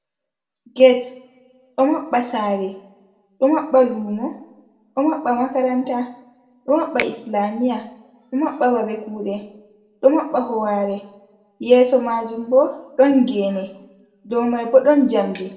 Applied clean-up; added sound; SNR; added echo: none; Finger snapping; 16 dB; reverberation time 0.6 s.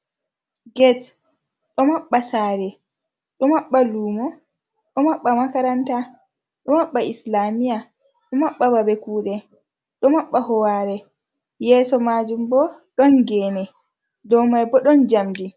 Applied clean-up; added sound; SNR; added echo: none; none; none; none.